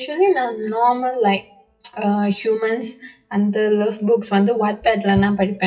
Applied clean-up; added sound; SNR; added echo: classical method WPE with log-MMSE.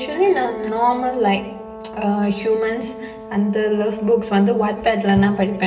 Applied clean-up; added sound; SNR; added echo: none; Brass instrument; 15 dB; reverberation time 0.9 s.